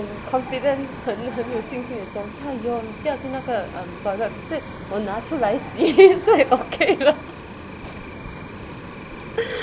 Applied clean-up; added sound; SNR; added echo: none; Cricket; 12 dB; none.